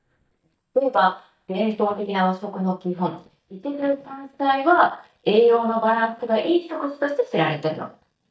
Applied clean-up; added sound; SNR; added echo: neural mask model DeepFilterNet 3.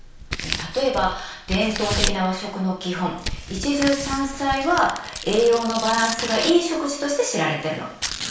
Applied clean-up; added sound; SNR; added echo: none; Tearing; 8 dB; reverberation time 0.6 s.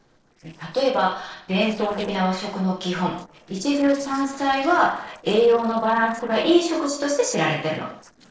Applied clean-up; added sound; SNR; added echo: neural separator model SepFormer DNS4.